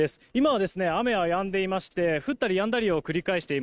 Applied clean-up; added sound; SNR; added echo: neural mask model RNNoise.